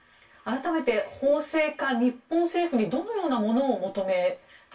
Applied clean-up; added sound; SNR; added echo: none; none; none; reverberation time 0.2 s.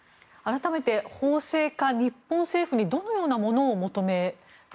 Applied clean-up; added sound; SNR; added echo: none; none; none; none.